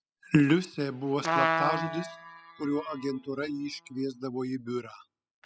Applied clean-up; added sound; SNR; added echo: classical method spectral subtraction.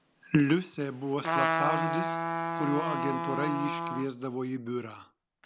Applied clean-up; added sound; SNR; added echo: none; Trumpet; 2 dB; none.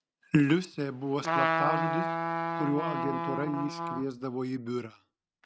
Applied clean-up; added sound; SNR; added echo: neural mask model RNNoise.